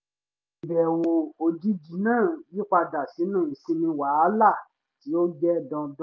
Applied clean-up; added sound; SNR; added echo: none; none; none; none.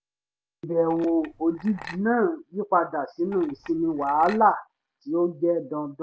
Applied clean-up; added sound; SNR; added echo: none; Chink, clink; 19 dB; none.